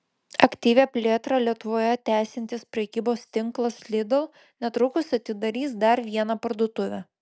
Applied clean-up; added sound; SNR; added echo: none; none; none; none.